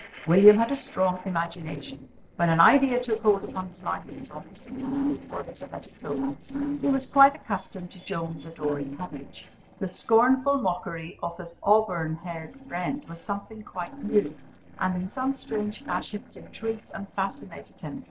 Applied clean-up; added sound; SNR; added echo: neural separator model SepFormer DNS4.